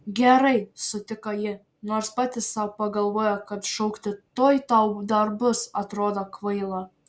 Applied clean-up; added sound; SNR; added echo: none; none; none; none.